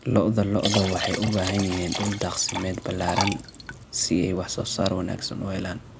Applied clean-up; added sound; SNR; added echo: none; Liquid; 6 dB; none.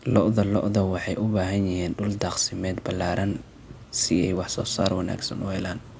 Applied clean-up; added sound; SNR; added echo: none; none; none; none.